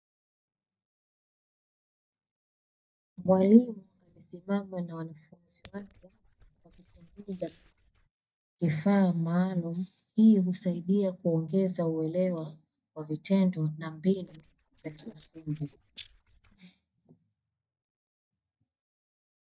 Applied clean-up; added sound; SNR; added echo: neural mask model DeepFilterNet 3.